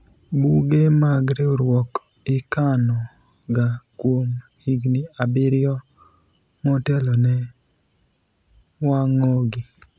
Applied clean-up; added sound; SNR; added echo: none; none; none; none.